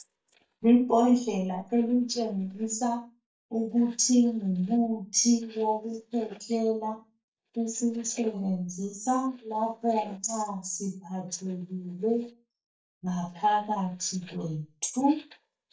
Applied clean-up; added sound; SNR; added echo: neural mask model DeepFilterNet 3.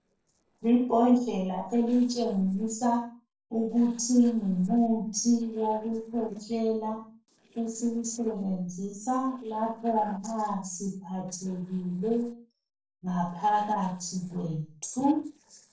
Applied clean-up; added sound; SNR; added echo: neural separator model SepFormer DNS4.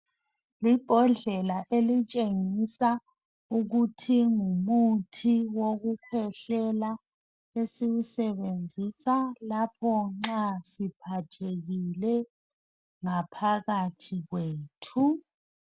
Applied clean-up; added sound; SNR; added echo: none; none; none; none.